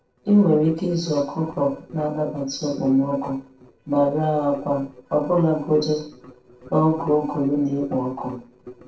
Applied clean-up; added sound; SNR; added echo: neural separator model SepFormer DNS4.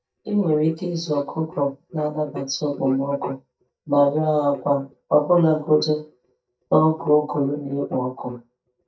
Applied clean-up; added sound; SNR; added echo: neural mask model DeepFilterNet 3.